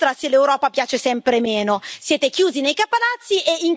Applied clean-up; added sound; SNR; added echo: none; none; none; none.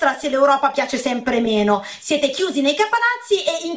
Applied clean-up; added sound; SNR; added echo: none; none; none; reverberation time 0.4 s.